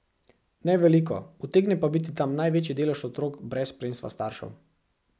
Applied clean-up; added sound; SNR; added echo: none; none; none; none.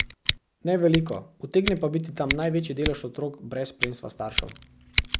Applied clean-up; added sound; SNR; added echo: none; Scissors; 5 dB; none.